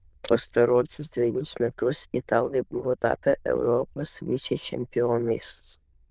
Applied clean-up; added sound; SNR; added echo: neural diffusion model UNIVERSE++.